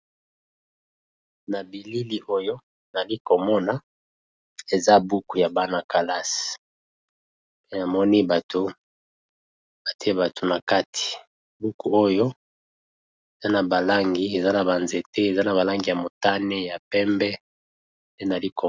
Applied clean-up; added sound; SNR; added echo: none; none; none; none.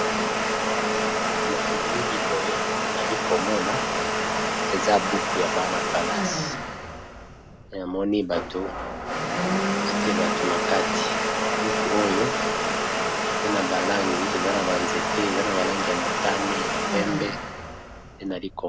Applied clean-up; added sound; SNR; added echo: none; Domestic sounds, home sounds; -4 dB; none.